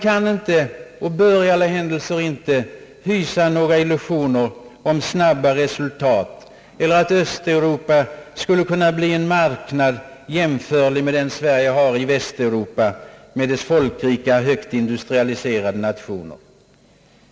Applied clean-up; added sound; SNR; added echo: none; none; none; none.